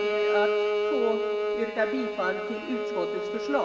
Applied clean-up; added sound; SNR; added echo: none; Bowed string instrument; -3 dB; reverberation time 1.6 s.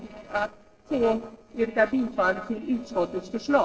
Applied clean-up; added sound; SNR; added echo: neural separator model SepFormer DNS4.